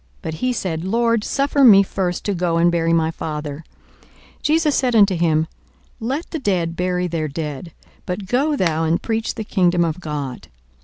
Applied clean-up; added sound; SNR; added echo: none; Finger snapping; 16 dB; none.